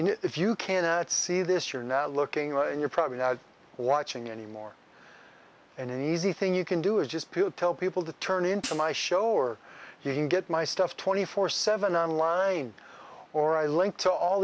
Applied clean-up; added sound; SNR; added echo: none; Hi-hat; 15 dB; none.